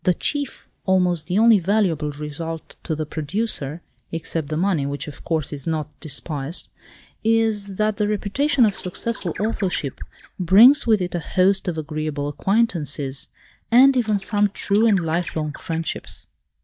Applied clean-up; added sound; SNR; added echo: neural mask model DeepFilterNet 3.